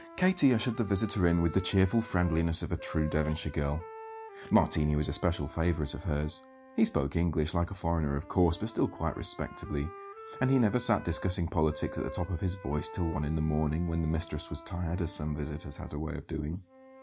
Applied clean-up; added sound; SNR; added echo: none; Wind instrument, woodwind instrument; 17 dB; none.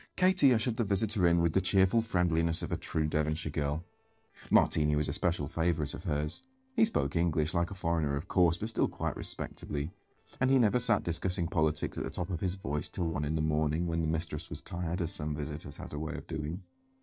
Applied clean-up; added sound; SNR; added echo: neural separator model SepFormer DNS4.